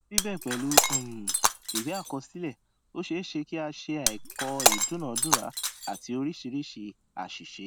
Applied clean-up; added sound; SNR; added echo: none; Shatter; -4 dB; none.